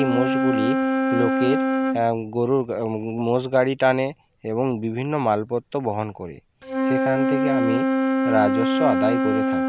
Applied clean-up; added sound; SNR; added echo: none; Wind instrument, woodwind instrument; -1 dB; none.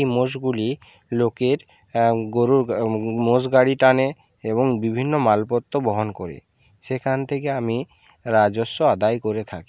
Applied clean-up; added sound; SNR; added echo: none; none; none; none.